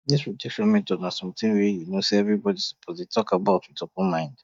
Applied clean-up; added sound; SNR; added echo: neural mask model DeepFilterNet 3.